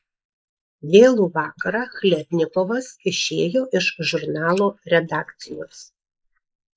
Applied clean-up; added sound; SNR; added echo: neural mask model Resemble Enhance denoiser.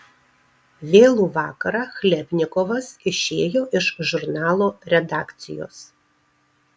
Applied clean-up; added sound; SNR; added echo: none; none; none; none.